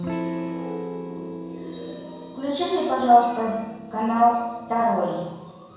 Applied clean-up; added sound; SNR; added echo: none; Electric guitar / Strum; 11 dB; reverberation time 1.0 s.